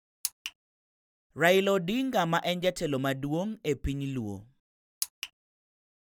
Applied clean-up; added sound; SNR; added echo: none; none; none; none.